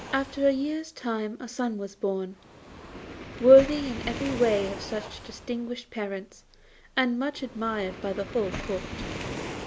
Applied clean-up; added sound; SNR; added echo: none; Waves, surf; 12 dB; none.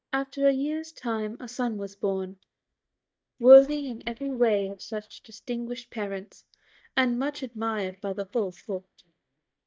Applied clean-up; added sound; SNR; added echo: neural mask model DeepFilterNet 3.